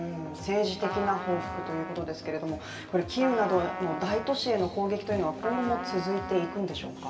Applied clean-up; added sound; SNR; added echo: none; Trumpet; 9 dB; reverberation time 2.8 s.